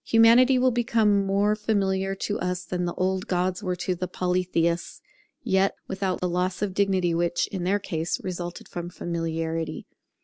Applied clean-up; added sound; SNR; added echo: none; none; none; none.